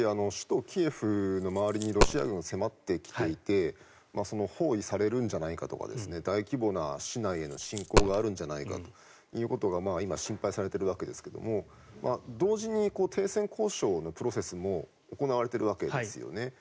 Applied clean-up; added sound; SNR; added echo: none; Coin (dropping); 0 dB; none.